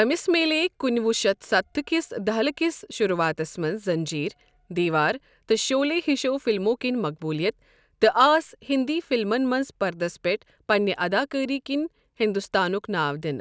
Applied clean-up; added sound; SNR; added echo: none; none; none; none.